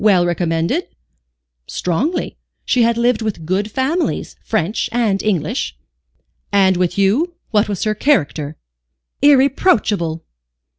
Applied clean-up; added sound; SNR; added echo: none; none; none; none.